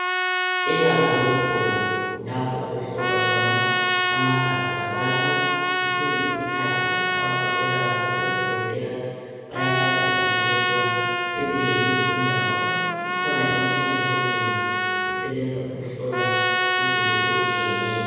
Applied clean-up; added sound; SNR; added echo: none; Trumpet; -4 dB; reverberation time 2.1 s.